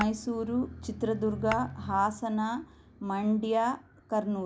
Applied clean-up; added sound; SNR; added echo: none; Tap / Glass; 14 dB; none.